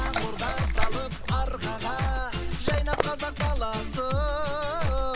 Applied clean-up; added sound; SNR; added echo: none; Liquid; 2 dB; none.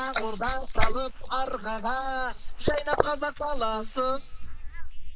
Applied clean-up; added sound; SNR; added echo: neural mask model Resemble Enhance denoiser.